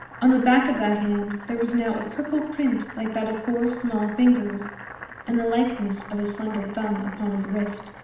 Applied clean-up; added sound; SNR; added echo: none; Boiling; 16 dB; reverberation time 0.8 s.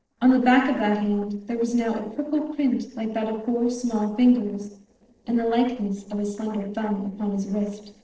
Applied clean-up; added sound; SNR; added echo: neural separator model SepFormer DNS4.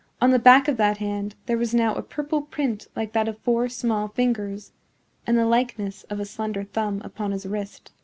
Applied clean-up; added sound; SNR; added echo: none; none; none; none.